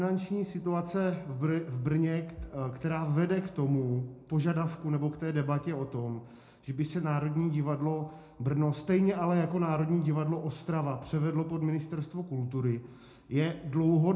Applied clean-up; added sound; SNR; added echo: none; none; none; reverberation time 0.3 s.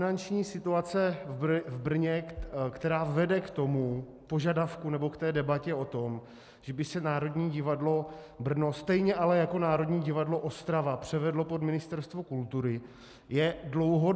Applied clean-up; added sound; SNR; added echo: none; none; none; none.